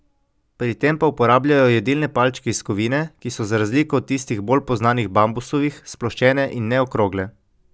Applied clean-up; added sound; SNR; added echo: none; none; none; none.